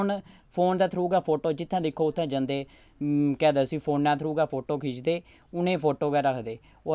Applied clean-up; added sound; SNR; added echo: none; none; none; none.